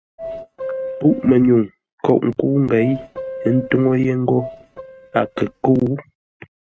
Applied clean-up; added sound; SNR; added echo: neural mask model RNNoise.